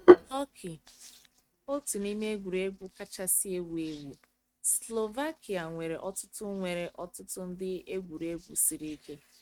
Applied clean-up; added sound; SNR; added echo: neural mask model RNNoise.